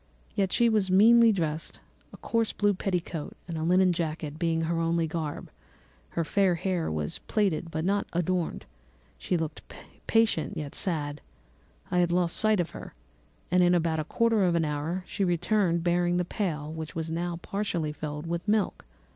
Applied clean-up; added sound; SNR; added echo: none; none; none; none.